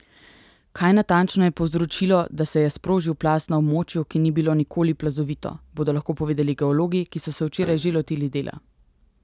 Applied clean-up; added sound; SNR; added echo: none; Piano; 19 dB; none.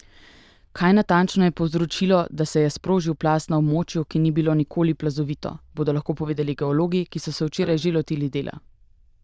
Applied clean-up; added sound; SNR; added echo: neural diffusion model UNIVERSE++.